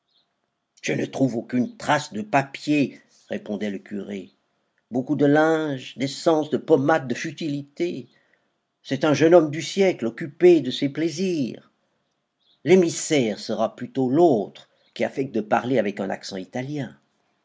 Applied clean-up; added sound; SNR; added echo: none; none; none; none.